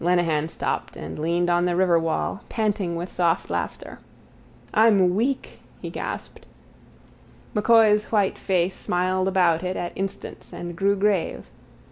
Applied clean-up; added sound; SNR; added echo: none; none; none; none.